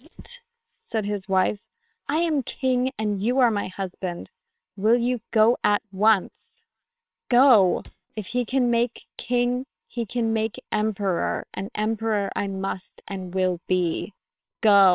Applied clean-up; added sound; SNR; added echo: neural separator model SepFormer WHAMR!.